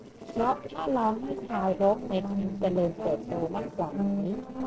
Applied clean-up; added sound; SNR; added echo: neural separator model SepFormer DNS4.